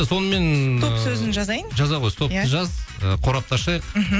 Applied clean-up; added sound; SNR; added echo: none; none; none; none.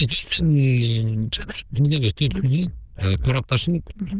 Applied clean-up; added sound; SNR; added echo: neural diffusion model UNIVERSE++.